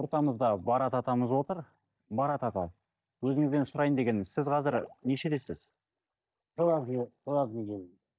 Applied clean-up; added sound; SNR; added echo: neural mask model DeepFilterNet 3.